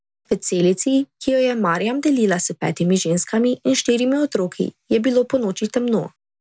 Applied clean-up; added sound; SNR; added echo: none; none; none; none.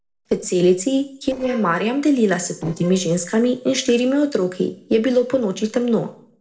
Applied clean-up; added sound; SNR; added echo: neural separator model SepFormer DNS4.